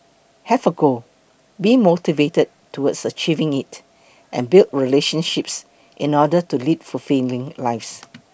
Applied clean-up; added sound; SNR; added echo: none; none; none; none.